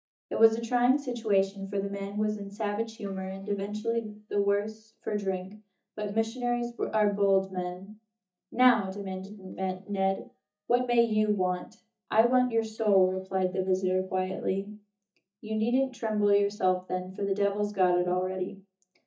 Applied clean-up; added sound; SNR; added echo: neural mask model DeepFilterNet 3.